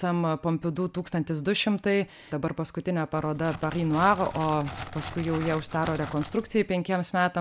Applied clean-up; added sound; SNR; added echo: none; Crackle; 12 dB; none.